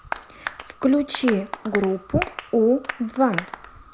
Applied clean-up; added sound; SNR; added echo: none; Applause; 11 dB; none.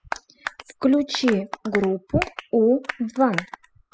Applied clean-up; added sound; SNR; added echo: classical method spectral subtraction.